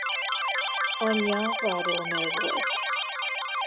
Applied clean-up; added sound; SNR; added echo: none; Keyboard (musical); -5 dB; none.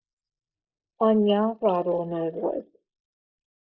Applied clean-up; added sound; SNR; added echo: neural mask model Resemble Enhance denoiser.